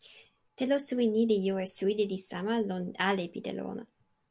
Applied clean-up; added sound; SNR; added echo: none; none; none; none.